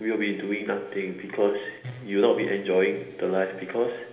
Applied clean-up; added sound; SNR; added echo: none; none; none; reverberation time 1.0 s.